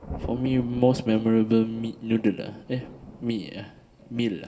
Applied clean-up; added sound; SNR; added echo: none; Thunder; 16 dB; reverberation time 1.6 s.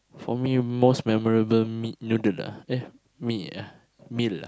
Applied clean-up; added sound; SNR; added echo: none; none; none; none.